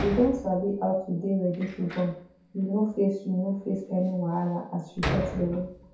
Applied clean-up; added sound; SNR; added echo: none; Door; 10 dB; reverberation time 0.6 s.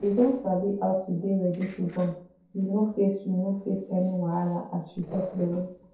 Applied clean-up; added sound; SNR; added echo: neural separator model SepFormer DNS4.